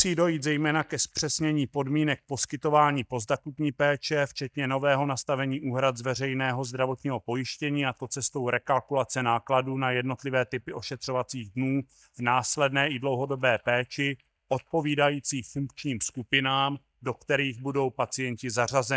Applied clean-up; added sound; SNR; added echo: neural mask model DeepFilterNet 3.